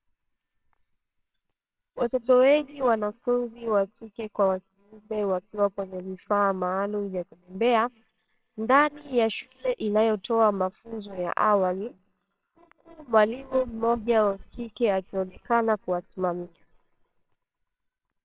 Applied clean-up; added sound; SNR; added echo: neural separator model SepFormer WHAMR!.